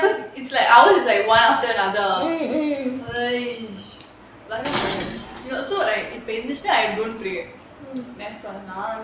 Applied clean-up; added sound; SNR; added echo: none; Dishes, pots, and pans; 12 dB; none.